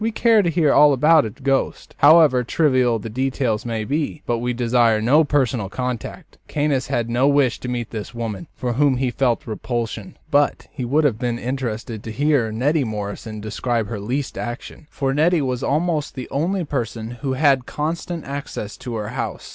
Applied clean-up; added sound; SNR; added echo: none; none; none; none.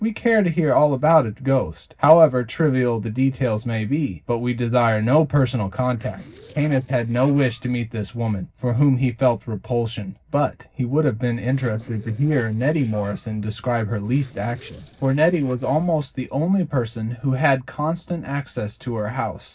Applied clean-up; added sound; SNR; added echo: neural separator model SepFormer DNS4.